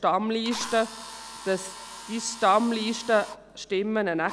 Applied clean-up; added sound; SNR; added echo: none; Drill; 15 dB; none.